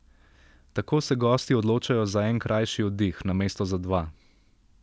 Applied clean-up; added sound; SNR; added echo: none; none; none; none.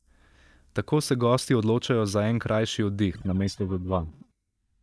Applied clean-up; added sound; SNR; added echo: neural mask model DeepFilterNet 3.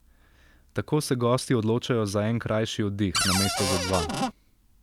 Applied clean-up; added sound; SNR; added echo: none; Cupboard open or close; 0 dB; none.